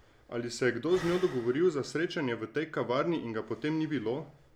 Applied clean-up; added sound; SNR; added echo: none; Breathing; 20 dB; none.